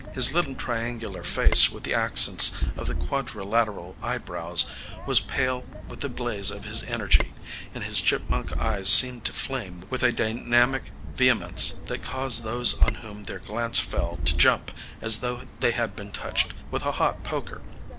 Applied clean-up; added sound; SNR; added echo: none; Bird vocalization, bird call, bird song; 6 dB; none.